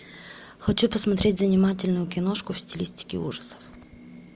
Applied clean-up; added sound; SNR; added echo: none; none; none; none.